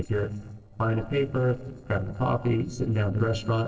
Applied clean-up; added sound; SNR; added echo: neural separator model SepFormer DNS4.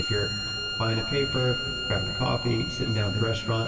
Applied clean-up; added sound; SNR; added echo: none; Bowed string instrument; 5 dB; reverberation time 2.4 s.